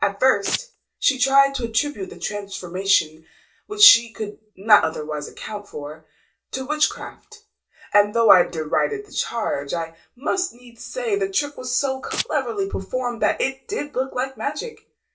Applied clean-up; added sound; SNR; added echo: none; Domestic sounds, home sounds; 8 dB; reverberation time 0.2 s.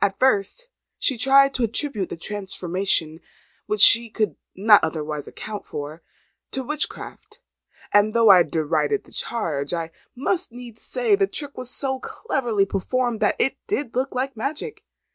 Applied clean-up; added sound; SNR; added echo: none; none; none; none.